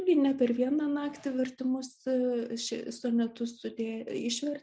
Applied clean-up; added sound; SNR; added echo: none; none; none; none.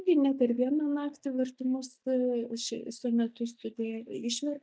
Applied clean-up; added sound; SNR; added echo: neural mask model DeepFilterNet 3.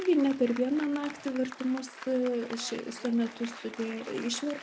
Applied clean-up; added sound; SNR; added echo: none; Applause; 15 dB; none.